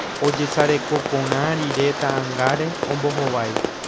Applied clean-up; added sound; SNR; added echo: none; Rain + Run; 3 dB; none.